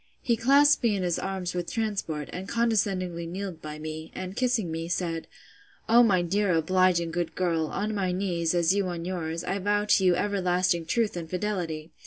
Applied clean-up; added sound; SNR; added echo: none; none; none; none.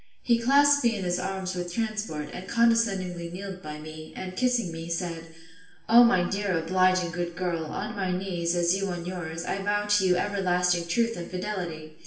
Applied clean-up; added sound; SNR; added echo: none; none; none; reverberation time 0.9 s.